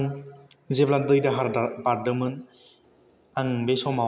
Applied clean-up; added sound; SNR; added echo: none; none; none; none.